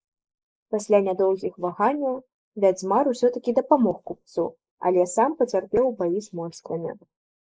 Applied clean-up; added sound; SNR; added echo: neural mask model Resemble Enhance denoiser.